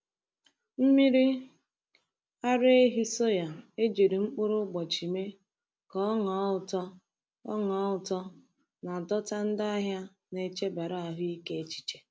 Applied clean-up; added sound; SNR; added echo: none; none; none; none.